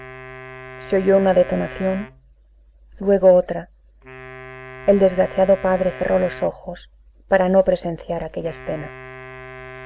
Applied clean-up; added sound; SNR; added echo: none; Wind instrument, woodwind instrument; 18 dB; none.